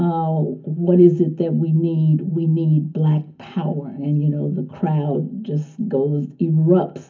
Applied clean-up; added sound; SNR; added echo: none; none; none; reverberation time 0.3 s.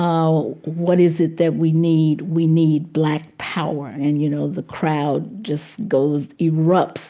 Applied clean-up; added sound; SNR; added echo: none; none; none; none.